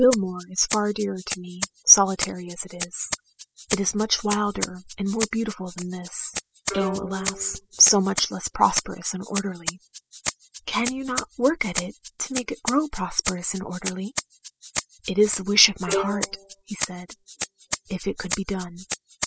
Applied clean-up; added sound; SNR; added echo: classical method spectral subtraction.